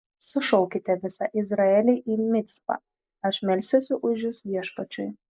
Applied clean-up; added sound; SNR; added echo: neural mask model Resemble Enhance denoiser.